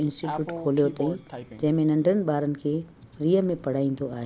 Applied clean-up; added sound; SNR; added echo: none; Typing; 14 dB; none.